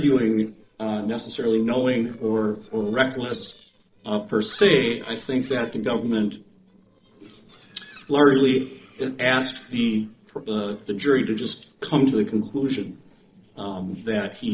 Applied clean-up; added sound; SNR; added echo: neural separator model SepFormer DNS4.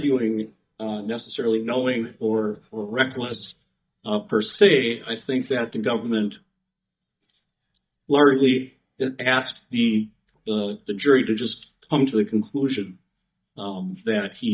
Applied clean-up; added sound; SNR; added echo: neural mask model DeepFilterNet 3.